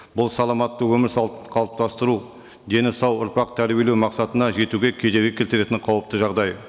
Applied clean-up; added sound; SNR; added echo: none; none; none; none.